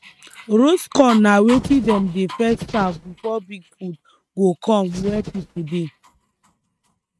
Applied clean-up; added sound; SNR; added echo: neural mask model RNNoise.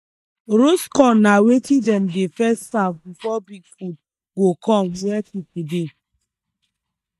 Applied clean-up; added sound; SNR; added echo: neural mask model DeepFilterNet 3.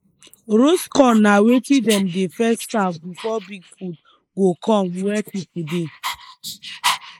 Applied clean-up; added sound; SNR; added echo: neural mask model Resemble Enhance denoiser.